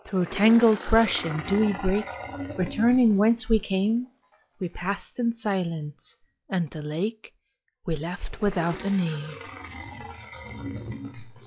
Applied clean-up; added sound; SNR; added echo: classical method log-MMSE.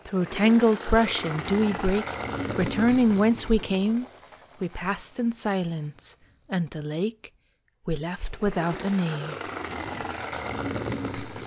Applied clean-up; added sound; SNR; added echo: none; Engine; 10 dB; none.